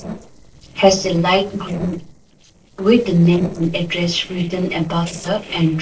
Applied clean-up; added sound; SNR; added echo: neural separator model SepFormer DNS4.